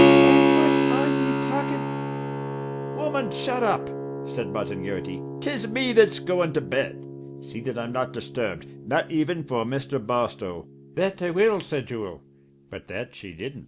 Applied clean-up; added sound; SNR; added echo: none; Keyboard (musical); -1 dB; none.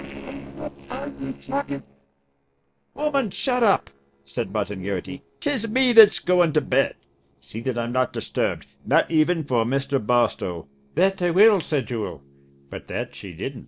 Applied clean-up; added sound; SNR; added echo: neural separator model SepFormer DNS4.